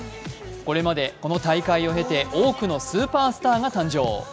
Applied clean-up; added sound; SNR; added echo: none; Keyboard (musical); 16 dB; none.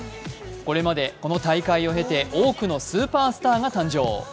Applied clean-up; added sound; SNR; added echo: none; none; none; none.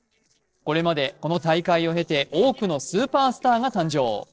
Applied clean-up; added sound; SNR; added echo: neural separator model SepFormer DNS4.